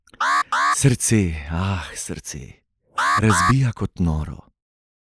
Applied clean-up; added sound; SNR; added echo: neural mask model Resemble Enhance denoiser.